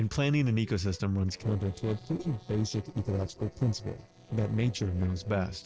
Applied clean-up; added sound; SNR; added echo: neural separator model SepFormer DNS4.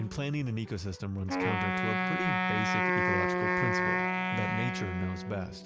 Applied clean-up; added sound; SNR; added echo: none; Wind instrument, woodwind instrument; -4 dB; none.